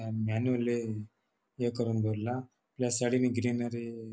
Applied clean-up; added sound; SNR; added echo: none; none; none; none.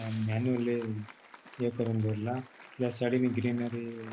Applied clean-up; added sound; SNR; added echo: none; Shatter + Applause; 20 dB; none.